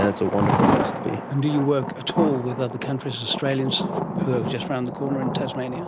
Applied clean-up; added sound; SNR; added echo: none; Thunder; 1 dB; none.